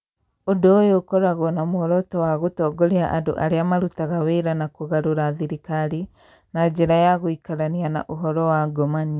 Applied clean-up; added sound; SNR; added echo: none; none; none; none.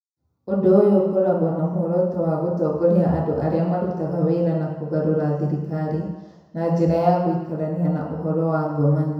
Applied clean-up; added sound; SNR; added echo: none; none; none; reverberation time 1.0 s.